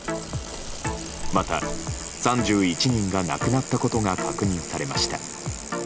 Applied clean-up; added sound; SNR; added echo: none; Bicycle; 9 dB; none.